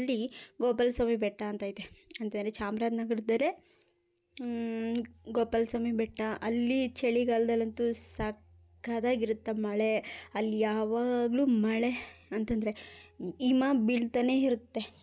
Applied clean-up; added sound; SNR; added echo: none; none; none; none.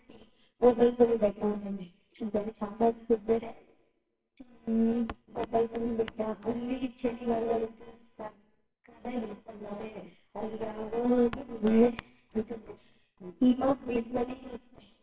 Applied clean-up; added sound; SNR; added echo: neural separator model SepFormer WHAMR!.